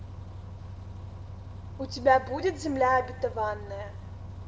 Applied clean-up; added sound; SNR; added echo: none; Bus; 10 dB; reverberation time 1.1 s.